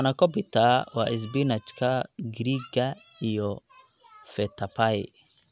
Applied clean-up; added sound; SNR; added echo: none; none; none; none.